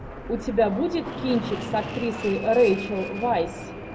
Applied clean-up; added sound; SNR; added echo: none; Fixed-wing aircraft, airplane; 9 dB; none.